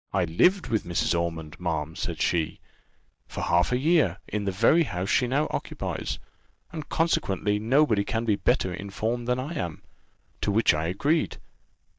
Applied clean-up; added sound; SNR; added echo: neural mask model DeepFilterNet 3.